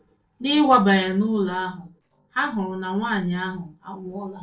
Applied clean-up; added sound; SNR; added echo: neural separator model SepFormer DNS4.